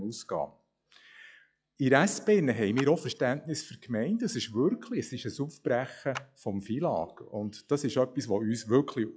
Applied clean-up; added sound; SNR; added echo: classical method log-MMSE.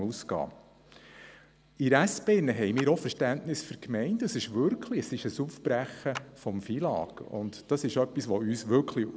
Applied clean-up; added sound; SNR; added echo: none; Clapping; 18 dB; none.